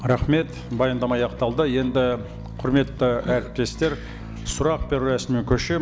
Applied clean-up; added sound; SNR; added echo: none; Bass guitar; 13 dB; none.